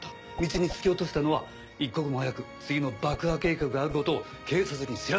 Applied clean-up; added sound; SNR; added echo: none; Whoosh, swoosh, swish; 13 dB; none.